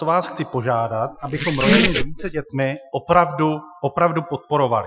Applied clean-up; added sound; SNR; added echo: classical method Wiener filter.